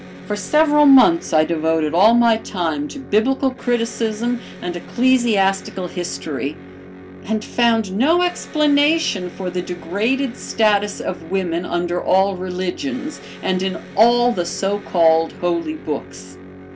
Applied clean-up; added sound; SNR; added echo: none; Electric guitar; 17 dB; none.